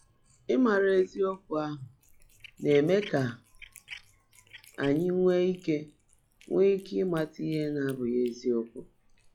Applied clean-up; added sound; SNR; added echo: classical method log-MMSE.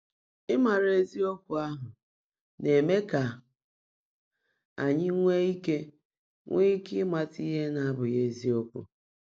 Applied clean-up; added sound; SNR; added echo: none; none; none; none.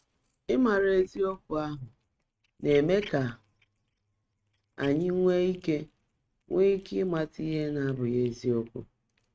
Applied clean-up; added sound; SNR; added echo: neural mask model RNNoise.